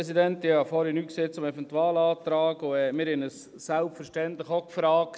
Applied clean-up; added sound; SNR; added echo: none; none; none; none.